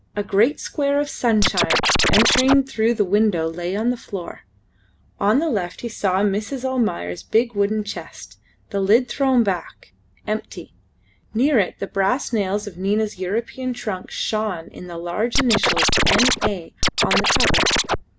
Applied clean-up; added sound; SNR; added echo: none; Scratching (performance technique); -4 dB; none.